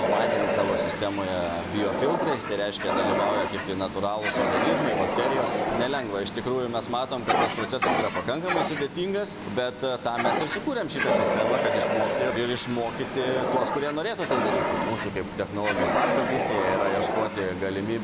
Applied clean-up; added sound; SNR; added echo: none; Fire; 0 dB; none.